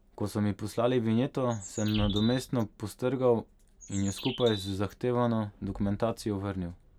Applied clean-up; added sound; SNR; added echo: none; Bird; 12 dB; none.